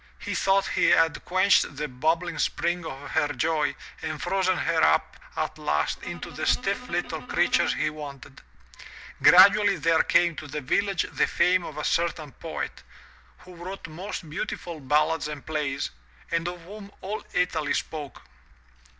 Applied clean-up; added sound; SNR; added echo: none; Bowed string instrument; 17 dB; none.